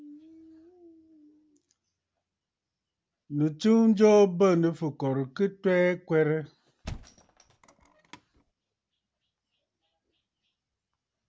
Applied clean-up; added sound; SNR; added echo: none; Thump, thud; 17 dB; none.